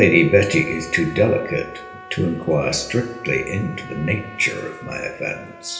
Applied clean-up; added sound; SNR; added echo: none; Trumpet; 18 dB; reverberation time 1.4 s.